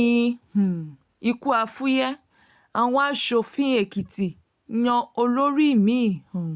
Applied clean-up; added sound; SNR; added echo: none; none; none; none.